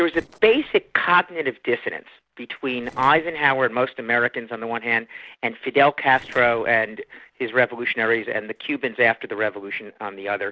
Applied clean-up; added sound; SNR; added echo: neural separator model SepFormer DNS4.